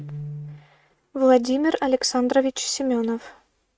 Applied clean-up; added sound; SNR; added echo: neural mask model RNNoise.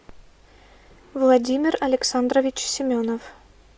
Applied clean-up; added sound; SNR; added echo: none; none; none; none.